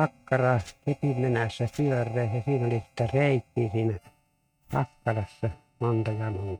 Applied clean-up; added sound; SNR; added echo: neural mask model RNNoise.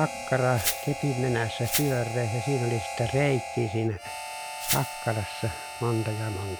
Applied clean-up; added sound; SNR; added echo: none; Harmonica + Glass; 6 dB; none.